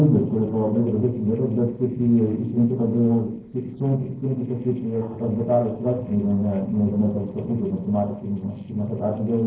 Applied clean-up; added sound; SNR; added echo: neural separator model SepFormer DNS4.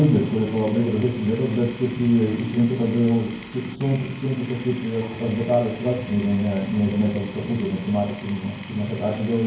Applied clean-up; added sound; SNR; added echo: none; Power tool; 16 dB; reverberation time 0.9 s.